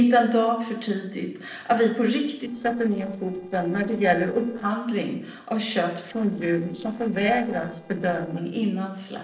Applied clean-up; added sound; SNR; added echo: neural separator model SepFormer DNS4.